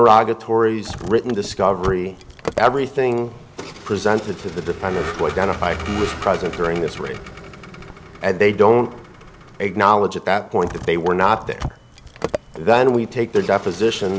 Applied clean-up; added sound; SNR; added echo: none; Vehicle; 13 dB; none.